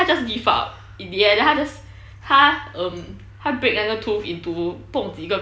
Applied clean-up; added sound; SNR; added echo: none; none; none; none.